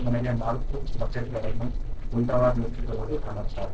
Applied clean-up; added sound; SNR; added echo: neural separator model SepFormer DNS4.